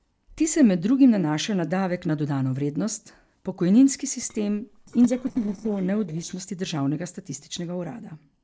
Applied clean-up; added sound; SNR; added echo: neural separator model SepFormer DNS4.